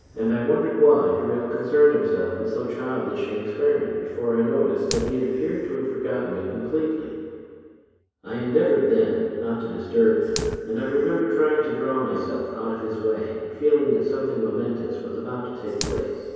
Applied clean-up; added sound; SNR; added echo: none; Fire; 19 dB; reverberation time 2.2 s.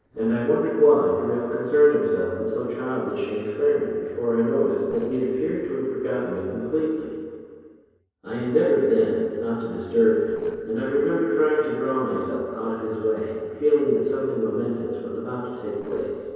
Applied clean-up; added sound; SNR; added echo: neural separator model SepFormer DNS4.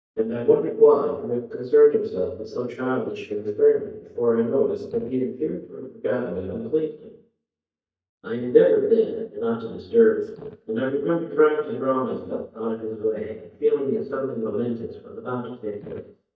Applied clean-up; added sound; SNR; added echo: neural mask model DeepFilterNet 3.